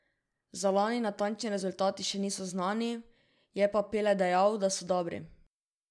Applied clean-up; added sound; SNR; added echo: none; none; none; none.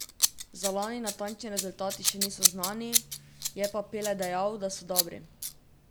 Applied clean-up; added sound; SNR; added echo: none; Scissors; -2 dB; none.